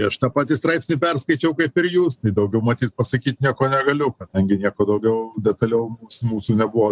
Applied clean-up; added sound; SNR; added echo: none; none; none; none.